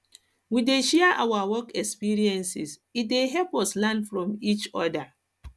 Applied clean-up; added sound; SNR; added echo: none; none; none; none.